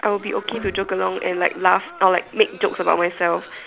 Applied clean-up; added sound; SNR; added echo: none; Cough + Snare drum; 18 dB; none.